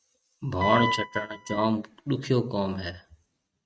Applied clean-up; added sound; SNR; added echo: neural mask model RNNoise.